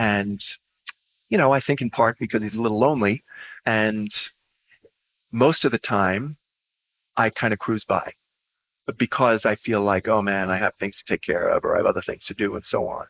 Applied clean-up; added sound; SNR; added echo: neural mask model Resemble Enhance denoiser.